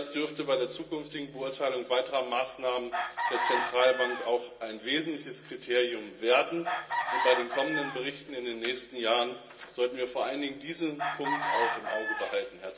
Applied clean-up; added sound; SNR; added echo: none; Chicken, rooster; 3 dB; reverberation time 0.2 s.